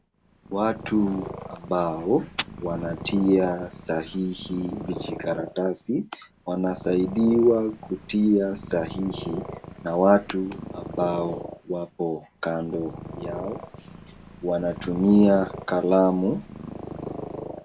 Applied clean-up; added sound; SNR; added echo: none; Purr; 13 dB; none.